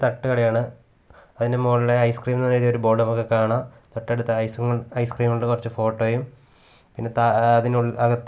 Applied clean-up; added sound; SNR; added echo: none; none; none; none.